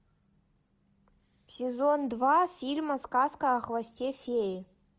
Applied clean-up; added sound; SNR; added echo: none; none; none; none.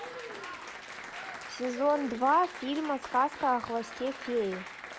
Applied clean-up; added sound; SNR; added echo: none; Applause; 11 dB; none.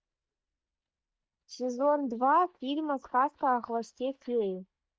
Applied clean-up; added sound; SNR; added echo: neural mask model DeepFilterNet 3.